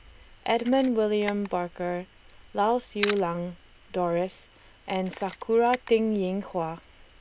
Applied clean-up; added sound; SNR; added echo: none; Camera; 16 dB; none.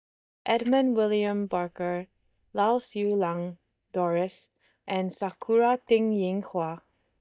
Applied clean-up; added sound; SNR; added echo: neural mask model DeepFilterNet 3.